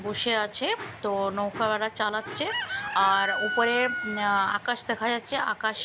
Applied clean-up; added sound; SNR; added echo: none; Chicken, rooster; 8 dB; none.